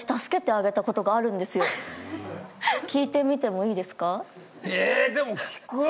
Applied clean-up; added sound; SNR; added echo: none; none; none; none.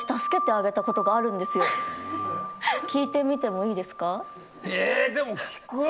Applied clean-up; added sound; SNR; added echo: none; Wind chime; 6 dB; none.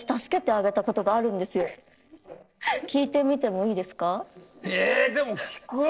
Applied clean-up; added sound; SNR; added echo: neural separator model SepFormer DNS4.